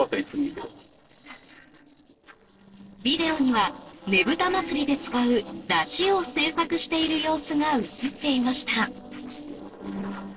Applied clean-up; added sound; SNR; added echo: neural separator model SepFormer DNS4.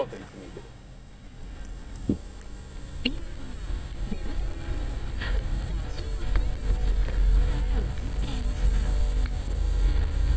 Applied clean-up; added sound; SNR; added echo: neural mask model DeepFilterNet 3.